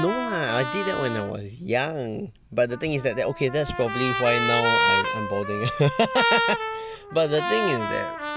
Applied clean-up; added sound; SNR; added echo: none; Trumpet; 2 dB; none.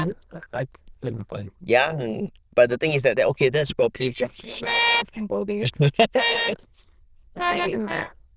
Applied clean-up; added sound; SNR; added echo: neural diffusion model UNIVERSE++.